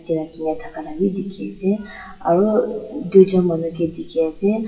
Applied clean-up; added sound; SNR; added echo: classical method WPE with log-MMSE.